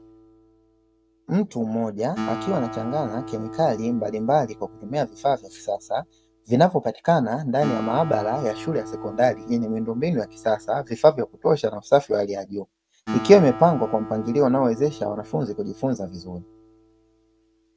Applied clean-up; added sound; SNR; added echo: none; Acoustic guitar; 14 dB; none.